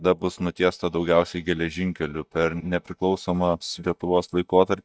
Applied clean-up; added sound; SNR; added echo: neural mask model DeepFilterNet 3.